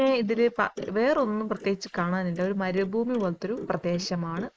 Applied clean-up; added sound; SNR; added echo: neural mask model Resemble Enhance denoiser.